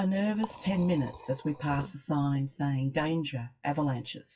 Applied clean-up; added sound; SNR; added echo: classical method WPE with log-MMSE.